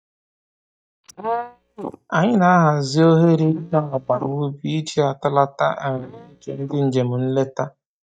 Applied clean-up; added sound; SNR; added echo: neural mask model DeepFilterNet 3.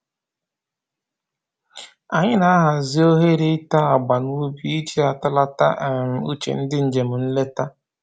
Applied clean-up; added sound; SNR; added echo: none; none; none; none.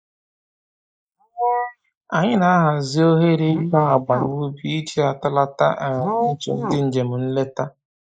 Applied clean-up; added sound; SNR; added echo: neural mask model Resemble Enhance denoiser.